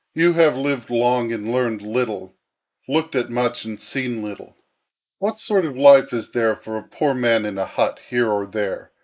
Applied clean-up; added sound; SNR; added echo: neural mask model Resemble Enhance denoiser.